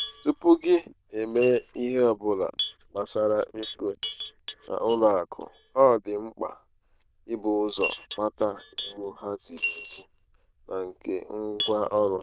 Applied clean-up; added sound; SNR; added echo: neural diffusion model UNIVERSE++.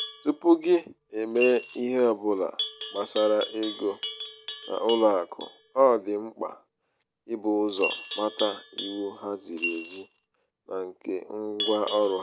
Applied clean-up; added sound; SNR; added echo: none; Livestock, farm animals, working animals + Coin (dropping) / Glass; 11 dB; none.